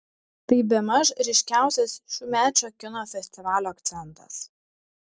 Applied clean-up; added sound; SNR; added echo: none; none; none; none.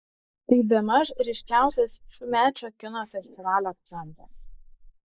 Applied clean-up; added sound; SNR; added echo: neural mask model Resemble Enhance denoiser.